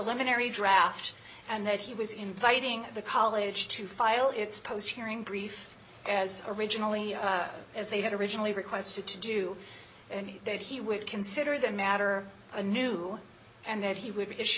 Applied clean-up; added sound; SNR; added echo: none; none; none; none.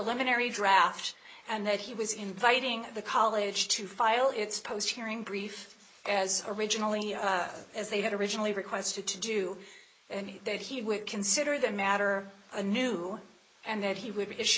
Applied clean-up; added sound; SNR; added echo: neural mask model Resemble Enhance denoiser.